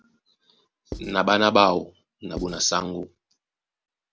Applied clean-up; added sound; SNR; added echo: none; Writing; 14 dB; none.